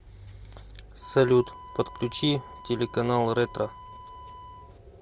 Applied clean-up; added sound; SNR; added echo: none; Wind instrument, woodwind instrument; 19 dB; none.